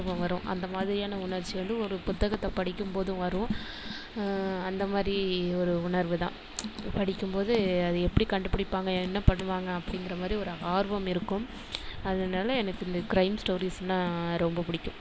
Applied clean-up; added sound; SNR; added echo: none; none; none; none.